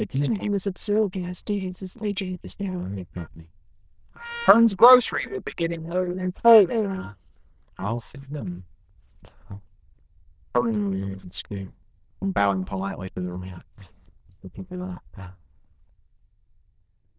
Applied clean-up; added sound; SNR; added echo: neural diffusion model UNIVERSE++.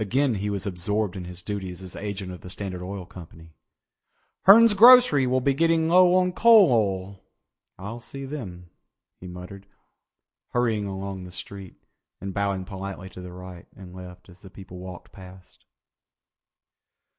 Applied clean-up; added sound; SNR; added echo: none; none; none; none.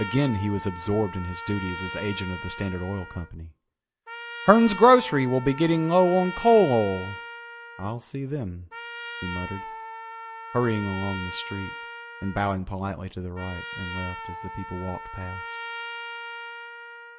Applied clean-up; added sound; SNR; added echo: none; Trumpet; 12 dB; none.